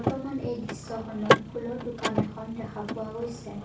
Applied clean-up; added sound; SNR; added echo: none; Mechanisms / Car; -4 dB; reverberation time 0.3 s.